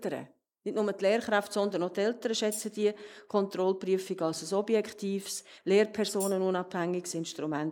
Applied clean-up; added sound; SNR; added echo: neural mask model Resemble Enhance denoiser.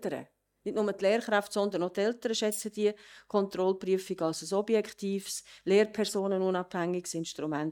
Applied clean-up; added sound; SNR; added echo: neural mask model DeepFilterNet 3.